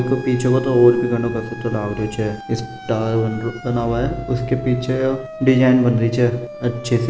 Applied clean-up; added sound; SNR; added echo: none; Siren; 16 dB; none.